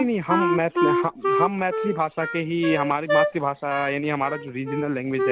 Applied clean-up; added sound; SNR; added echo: none; Wind instrument, woodwind instrument; 1 dB; none.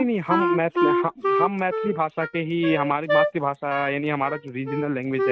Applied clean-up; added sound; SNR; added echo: neural mask model RNNoise.